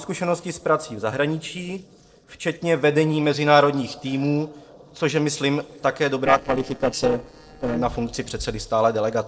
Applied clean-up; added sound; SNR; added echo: neural separator model SepFormer DNS4.